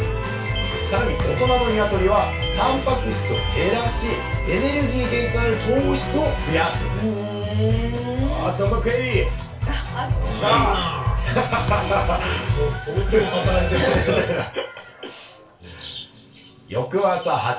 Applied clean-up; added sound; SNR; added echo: none; Thump, thud; 12 dB; reverberation time 0.2 s.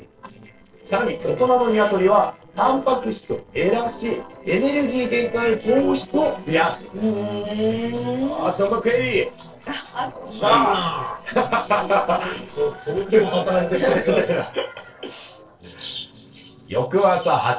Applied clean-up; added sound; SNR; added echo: neural separator model SepFormer DNS4.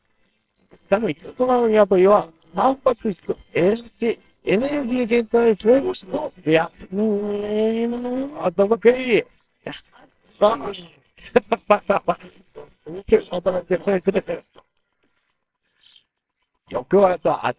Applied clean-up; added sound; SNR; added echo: neural separator model SepFormer WHAMR!.